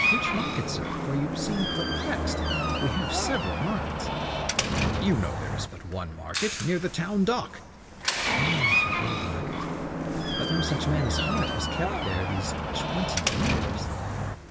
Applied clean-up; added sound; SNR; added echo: none; Door; -3 dB; reverberation time 2.4 s.